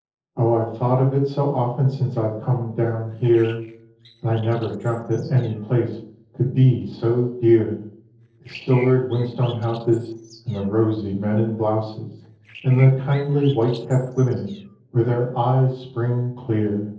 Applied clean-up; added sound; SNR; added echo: neural separator model SepFormer DNS4.